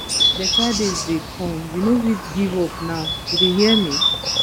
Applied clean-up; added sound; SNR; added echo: none; Bird; 1 dB; none.